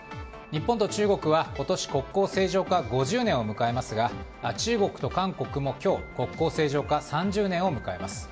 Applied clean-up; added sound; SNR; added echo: none; none; none; none.